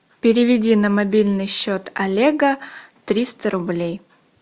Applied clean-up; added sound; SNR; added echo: none; none; none; none.